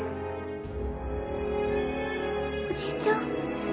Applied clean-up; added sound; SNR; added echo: none; none; none; none.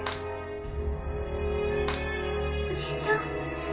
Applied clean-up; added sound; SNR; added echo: none; Clapping; 16 dB; reverberation time 0.3 s.